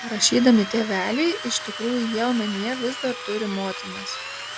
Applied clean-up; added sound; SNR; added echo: none; Drill; 10 dB; none.